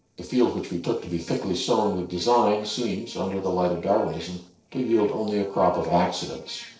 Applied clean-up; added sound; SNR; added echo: neural separator model SepFormer DNS4.